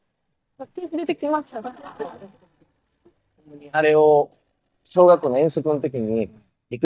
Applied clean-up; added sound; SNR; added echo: neural mask model DeepFilterNet 3.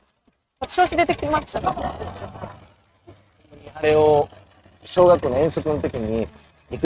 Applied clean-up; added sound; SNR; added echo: neural mask model RNNoise.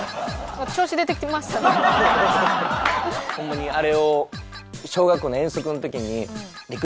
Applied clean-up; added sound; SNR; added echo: none; none; none; none.